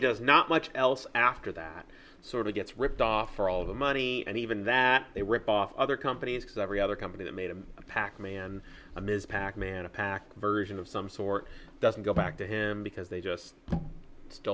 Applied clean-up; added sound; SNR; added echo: none; none; none; none.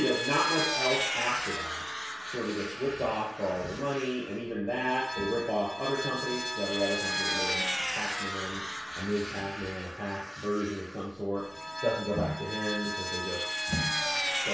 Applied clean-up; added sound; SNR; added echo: none; Vehicle; 2 dB; reverberation time 0.6 s.